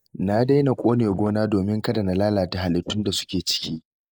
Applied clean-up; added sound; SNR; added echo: neural mask model Resemble Enhance denoiser.